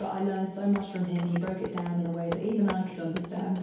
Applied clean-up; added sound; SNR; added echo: none; Wood; 14 dB; reverberation time 2.2 s.